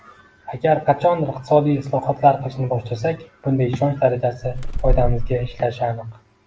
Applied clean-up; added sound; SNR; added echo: none; Bird; 0 dB; none.